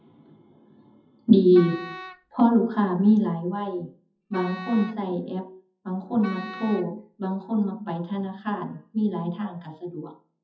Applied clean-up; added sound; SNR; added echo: classical method WPE with log-MMSE.